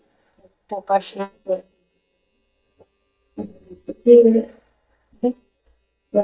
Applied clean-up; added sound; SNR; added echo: neural mask model DeepFilterNet 3.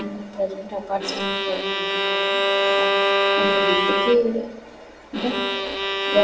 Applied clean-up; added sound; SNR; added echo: none; Bowed string instrument; -4 dB; reverberation time 0.9 s.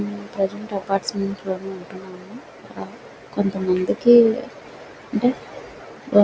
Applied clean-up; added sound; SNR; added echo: none; none; none; none.